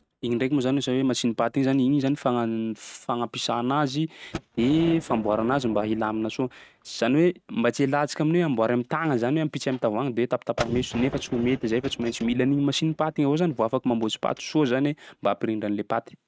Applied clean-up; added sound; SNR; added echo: neural mask model RNNoise.